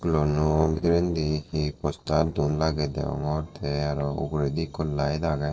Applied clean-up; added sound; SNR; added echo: neural separator model SepFormer DNS4.